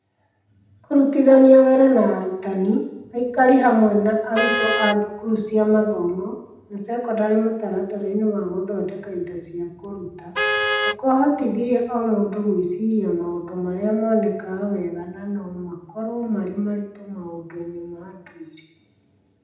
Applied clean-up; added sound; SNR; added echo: none; Vehicle horn, car horn, honking; 8 dB; reverberation time 0.8 s.